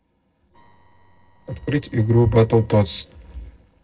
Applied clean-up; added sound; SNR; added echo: neural separator model SepFormer DNS4.